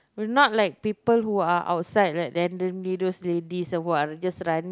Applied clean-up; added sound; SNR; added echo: none; none; none; none.